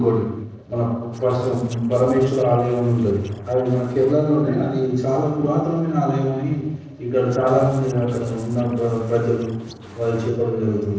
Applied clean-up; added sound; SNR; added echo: neural separator model SepFormer DNS4.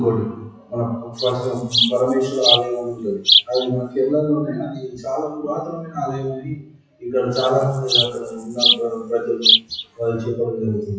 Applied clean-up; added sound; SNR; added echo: classical method WPE with log-MMSE.